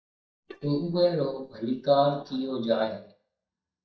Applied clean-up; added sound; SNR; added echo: neural mask model DeepFilterNet 3.